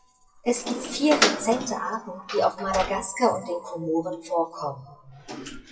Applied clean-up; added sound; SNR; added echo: classical method WPE with log-MMSE.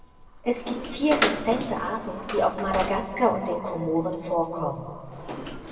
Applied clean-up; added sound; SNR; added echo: none; Door; 6 dB; reverberation time 1.9 s.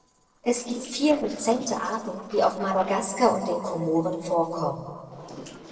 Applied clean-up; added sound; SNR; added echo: neural separator model SepFormer DNS4.